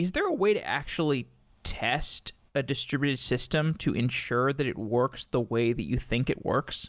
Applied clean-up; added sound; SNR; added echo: none; none; none; none.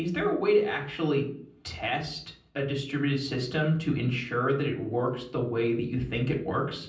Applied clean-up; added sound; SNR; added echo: none; none; none; reverberation time 0.6 s.